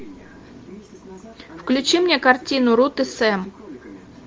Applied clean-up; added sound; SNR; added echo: none; none; none; none.